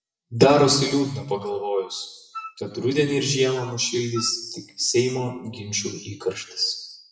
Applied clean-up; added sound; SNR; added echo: classical method WPE with log-MMSE.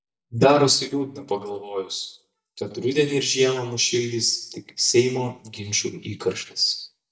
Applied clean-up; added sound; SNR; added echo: neural mask model DeepFilterNet 3.